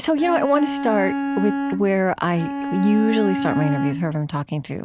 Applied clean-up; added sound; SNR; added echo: none; Bowed string instrument; 5 dB; none.